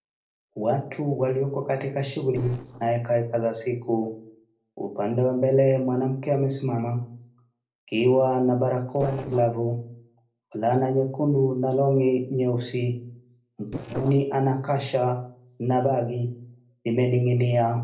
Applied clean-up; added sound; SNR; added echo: neural separator model SepFormer DNS4.